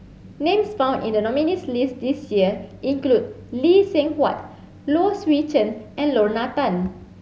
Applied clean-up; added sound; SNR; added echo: none; none; none; none.